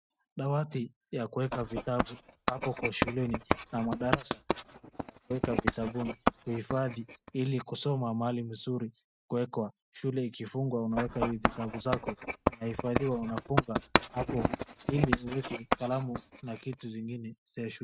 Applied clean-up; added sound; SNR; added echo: neural mask model RNNoise.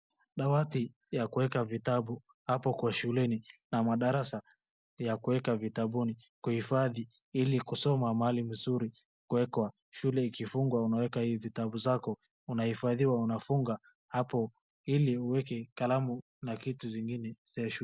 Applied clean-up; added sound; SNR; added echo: none; none; none; none.